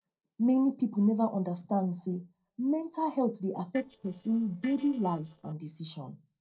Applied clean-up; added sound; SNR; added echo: neural separator model SepFormer DNS4.